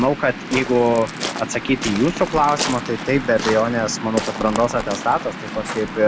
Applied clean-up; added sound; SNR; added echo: none; Waves, surf; 8 dB; none.